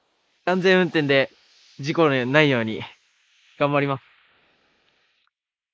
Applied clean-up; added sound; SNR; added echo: neural mask model Resemble Enhance denoiser.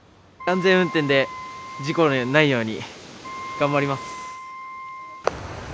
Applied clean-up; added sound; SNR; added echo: none; Wind instrument, woodwind instrument; 12 dB; none.